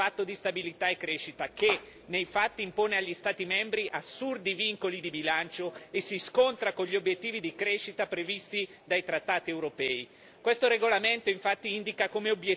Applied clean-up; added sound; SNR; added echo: none; Splash, splatter; 15 dB; none.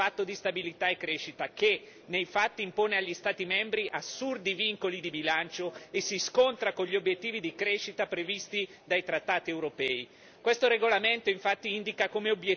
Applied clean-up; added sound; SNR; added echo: none; none; none; none.